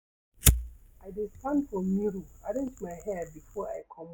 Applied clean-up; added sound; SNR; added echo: none; Fire; -1 dB; none.